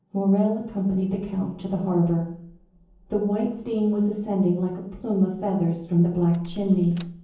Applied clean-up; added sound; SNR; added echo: none; Door; 18 dB; reverberation time 0.7 s.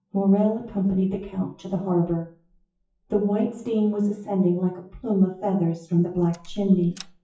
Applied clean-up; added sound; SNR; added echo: classical method WPE with log-MMSE.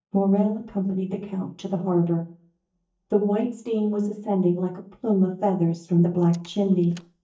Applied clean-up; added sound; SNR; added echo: neural mask model DeepFilterNet 3.